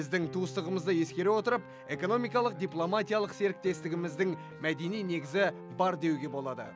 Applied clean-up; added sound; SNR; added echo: none; Piano; 14 dB; none.